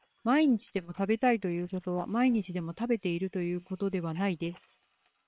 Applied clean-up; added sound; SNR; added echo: neural separator model SepFormer WHAM!.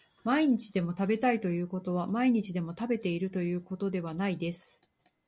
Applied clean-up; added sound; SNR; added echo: none; none; none; none.